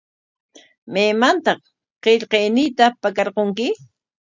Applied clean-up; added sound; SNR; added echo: none; none; none; none.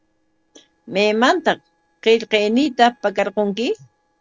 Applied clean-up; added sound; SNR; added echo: neural separator model SepFormer DNS4.